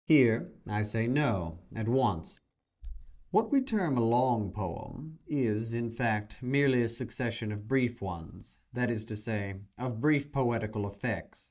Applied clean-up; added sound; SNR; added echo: neural mask model DeepFilterNet 3.